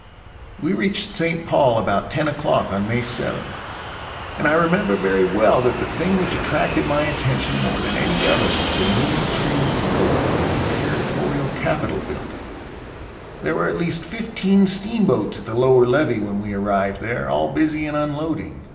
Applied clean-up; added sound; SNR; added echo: none; Fixed-wing aircraft, airplane; 6 dB; reverberation time 1.3 s.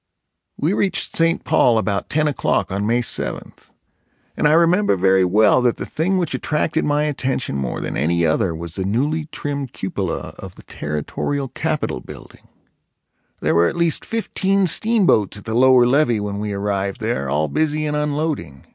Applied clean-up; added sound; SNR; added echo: none; none; none; none.